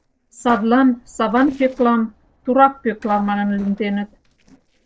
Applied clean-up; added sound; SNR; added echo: neural separator model SepFormer DNS4.